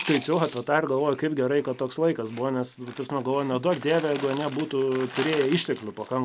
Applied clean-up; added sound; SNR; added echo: none; Chewing, mastication; 12 dB; none.